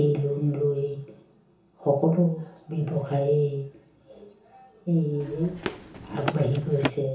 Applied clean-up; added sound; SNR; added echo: none; Run; 7 dB; reverberation time 0.6 s.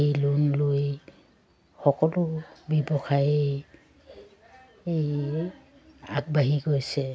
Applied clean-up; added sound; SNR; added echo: none; none; none; none.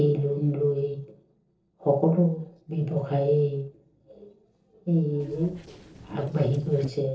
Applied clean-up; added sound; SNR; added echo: neural separator model SepFormer DNS4.